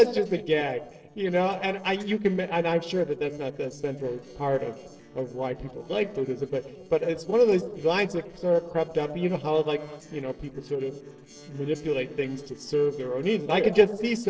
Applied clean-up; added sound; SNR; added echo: neural separator model SepFormer DNS4.